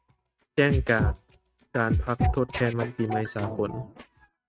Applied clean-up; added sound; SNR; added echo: neural mask model RNNoise.